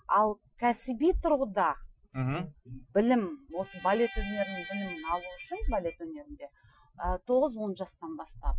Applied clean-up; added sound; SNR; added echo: classical method Wiener filter.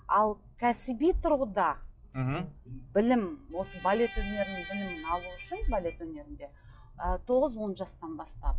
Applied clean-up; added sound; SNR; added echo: classical method log-MMSE.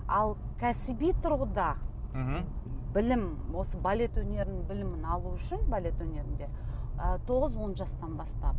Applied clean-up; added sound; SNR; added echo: none; none; none; none.